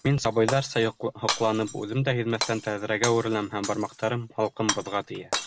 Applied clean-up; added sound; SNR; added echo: none; Shatter; 9 dB; none.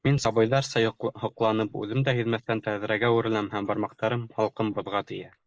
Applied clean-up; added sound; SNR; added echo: neural mask model Resemble Enhance denoiser.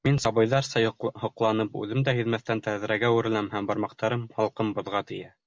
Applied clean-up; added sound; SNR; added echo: none; none; none; none.